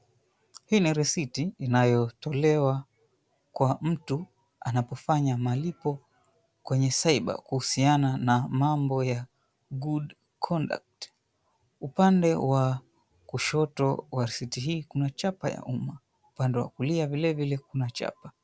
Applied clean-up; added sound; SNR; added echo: none; none; none; none.